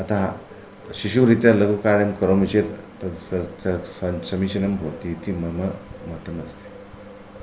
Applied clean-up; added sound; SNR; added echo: none; none; none; none.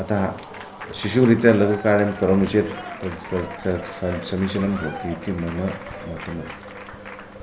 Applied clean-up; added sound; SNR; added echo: none; Applause / Crowd; 15 dB; none.